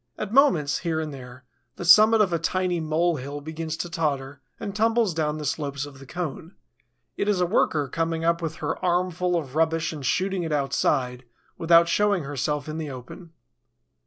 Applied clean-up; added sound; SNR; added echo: none; none; none; none.